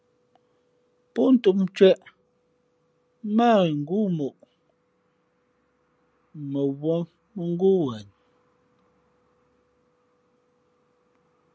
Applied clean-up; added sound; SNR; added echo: none; none; none; none.